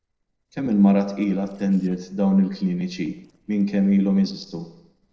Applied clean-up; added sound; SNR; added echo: neural separator model SepFormer DNS4.